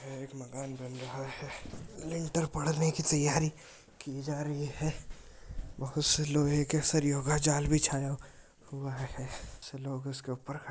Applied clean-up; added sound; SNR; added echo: none; none; none; none.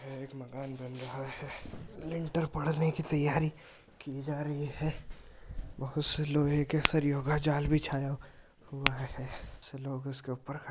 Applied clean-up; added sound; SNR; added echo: none; Tap / Glass; 7 dB; none.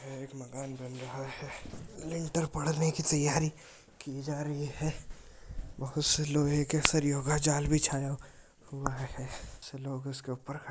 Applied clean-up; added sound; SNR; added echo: neural mask model Resemble Enhance denoiser.